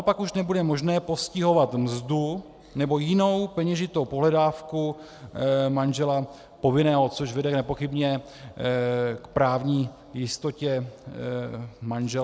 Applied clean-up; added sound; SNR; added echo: none; none; none; none.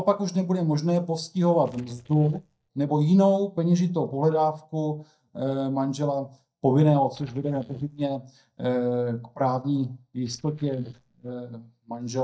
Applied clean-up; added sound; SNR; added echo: neural mask model DeepFilterNet 3.